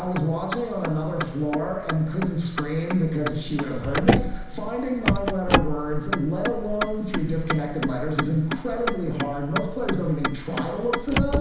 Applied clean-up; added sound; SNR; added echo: none; Motor vehicle (road); 1 dB; reverberation time 1.0 s.